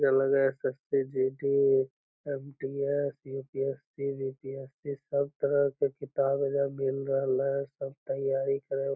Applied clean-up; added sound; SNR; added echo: none; none; none; none.